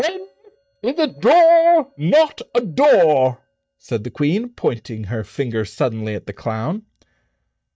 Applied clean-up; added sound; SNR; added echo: neural mask model DeepFilterNet 3.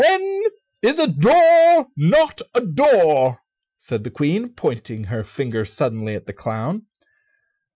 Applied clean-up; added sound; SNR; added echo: classical method Wiener filter.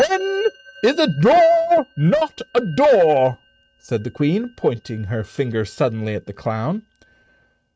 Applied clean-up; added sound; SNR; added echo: neural mask model RNNoise.